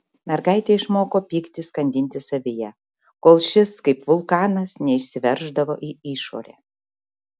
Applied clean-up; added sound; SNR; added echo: none; none; none; none.